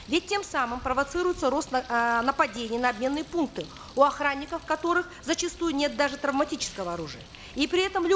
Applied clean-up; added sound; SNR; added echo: none; Bird; 19 dB; none.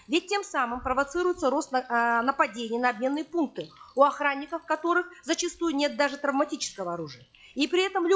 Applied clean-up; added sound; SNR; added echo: classical method log-MMSE.